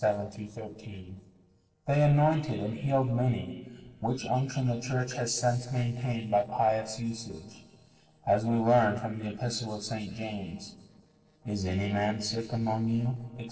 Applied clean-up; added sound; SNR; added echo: neural separator model SepFormer DNS4.